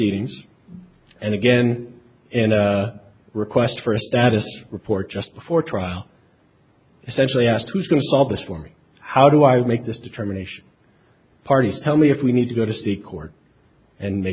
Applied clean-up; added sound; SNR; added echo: none; none; none; none.